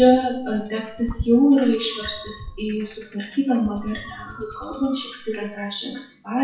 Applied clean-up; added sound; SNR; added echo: classical method WPE with log-MMSE.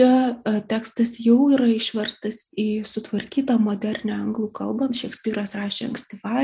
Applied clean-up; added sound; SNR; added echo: none; none; none; none.